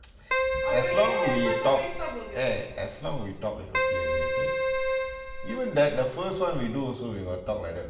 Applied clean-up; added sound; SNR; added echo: none; Keyboard (musical); 0 dB; reverberation time 1.0 s.